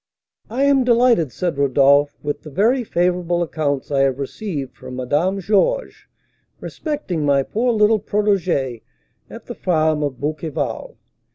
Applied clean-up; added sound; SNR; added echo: none; none; none; none.